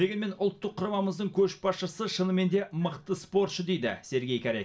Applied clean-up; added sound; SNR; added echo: none; none; none; reverberation time 0.3 s.